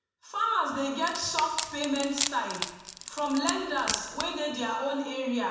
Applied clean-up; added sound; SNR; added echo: none; Wood; 6 dB; reverberation time 1.0 s.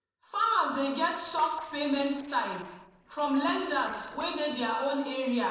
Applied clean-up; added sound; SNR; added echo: neural separator model SepFormer DNS4.